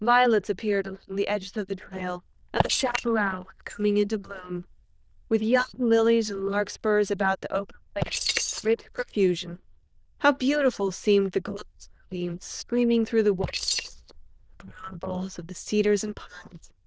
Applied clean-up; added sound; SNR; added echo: neural diffusion model UNIVERSE++.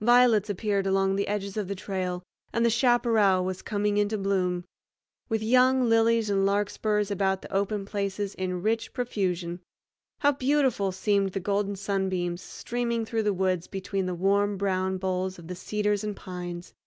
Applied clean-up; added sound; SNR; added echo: none; none; none; none.